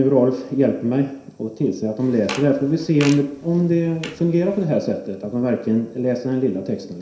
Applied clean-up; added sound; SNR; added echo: none; Fart; 16 dB; reverberation time 0.7 s.